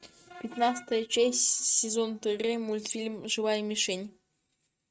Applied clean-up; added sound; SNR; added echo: neural mask model RNNoise.